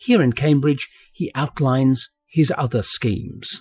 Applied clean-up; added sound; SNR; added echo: classical method Wiener filter.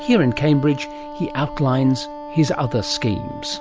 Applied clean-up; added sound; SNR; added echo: none; Wind instrument, woodwind instrument; 13 dB; none.